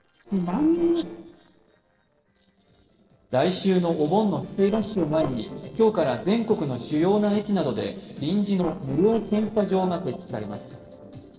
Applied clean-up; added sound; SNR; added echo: neural separator model SepFormer DNS4.